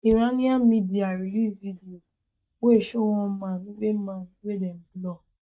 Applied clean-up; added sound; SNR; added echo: neural mask model DeepFilterNet 3.